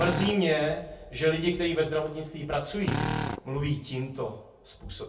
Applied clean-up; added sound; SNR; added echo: none; Drill; 7 dB; reverberation time 0.3 s.